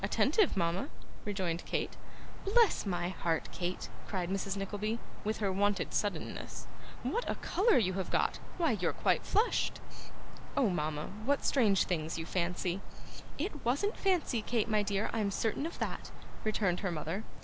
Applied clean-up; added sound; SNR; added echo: none; Wind; 16 dB; none.